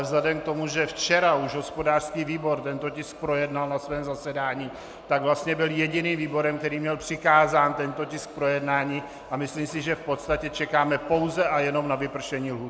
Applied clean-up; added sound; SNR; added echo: none; none; none; none.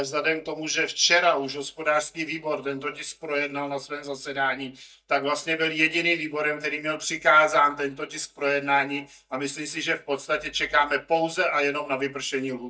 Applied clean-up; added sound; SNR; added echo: neural mask model DeepFilterNet 3.